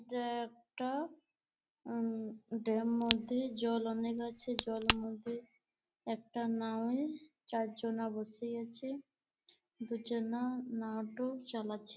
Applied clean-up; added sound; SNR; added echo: none; Crack; -4 dB; none.